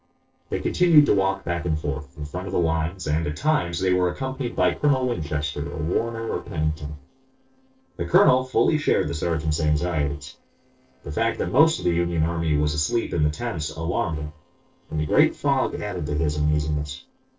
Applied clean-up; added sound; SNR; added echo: neural separator model SepFormer DNS4.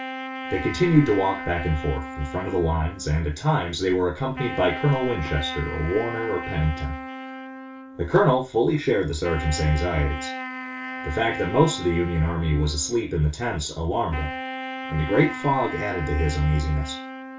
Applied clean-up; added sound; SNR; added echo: none; Wind instrument, woodwind instrument; 10 dB; reverberation time 0.3 s.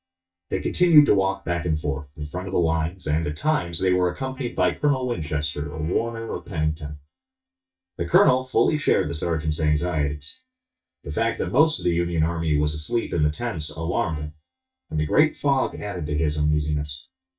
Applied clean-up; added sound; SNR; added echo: neural mask model DeepFilterNet 3.